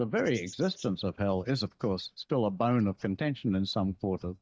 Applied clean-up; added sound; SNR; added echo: neural mask model DeepFilterNet 3.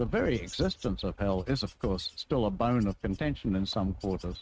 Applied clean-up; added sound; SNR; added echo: neural mask model RNNoise.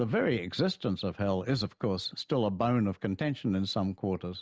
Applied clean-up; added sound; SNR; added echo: none; none; none; none.